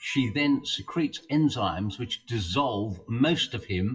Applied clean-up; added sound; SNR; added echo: classical method WPE with log-MMSE.